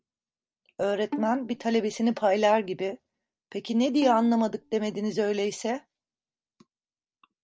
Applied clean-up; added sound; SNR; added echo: neural separator model SepFormer DNS4.